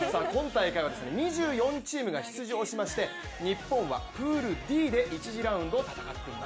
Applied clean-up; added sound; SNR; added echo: none; none; none; none.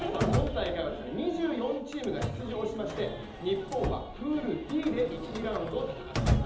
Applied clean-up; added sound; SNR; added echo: none; Drawer open or close; 2 dB; reverberation time 1.2 s.